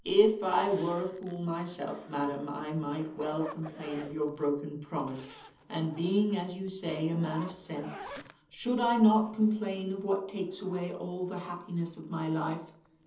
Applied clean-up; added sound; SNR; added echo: none; Zipper (clothing); 19 dB; reverberation time 0.7 s.